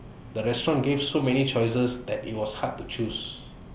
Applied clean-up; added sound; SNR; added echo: none; none; none; none.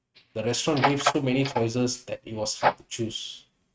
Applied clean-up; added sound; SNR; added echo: neural mask model RNNoise.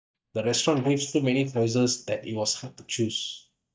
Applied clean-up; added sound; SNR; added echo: neural mask model DeepFilterNet 3.